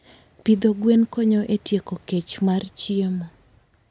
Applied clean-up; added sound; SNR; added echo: none; none; none; none.